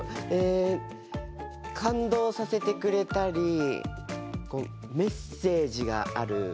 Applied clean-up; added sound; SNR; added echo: none; none; none; none.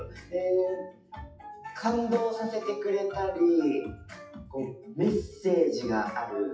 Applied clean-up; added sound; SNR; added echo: classical method WPE with log-MMSE.